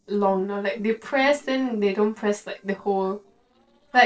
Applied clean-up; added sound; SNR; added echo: neural separator model SepFormer DNS4.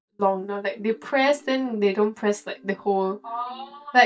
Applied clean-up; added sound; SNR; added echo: neural mask model DeepFilterNet 3.